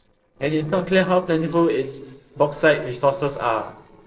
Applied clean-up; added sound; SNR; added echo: neural separator model SepFormer DNS4.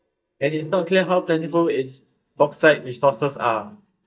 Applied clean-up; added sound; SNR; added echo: neural mask model DeepFilterNet 3.